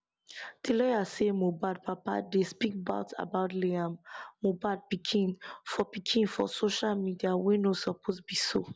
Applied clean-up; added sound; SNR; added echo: none; none; none; none.